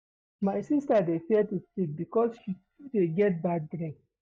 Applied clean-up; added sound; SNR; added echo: neural mask model DeepFilterNet 3.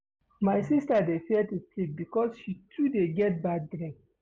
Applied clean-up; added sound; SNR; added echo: none; none; none; none.